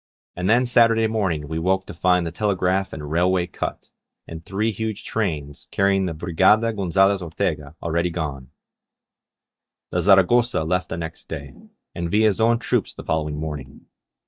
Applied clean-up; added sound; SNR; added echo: neural mask model DeepFilterNet 3.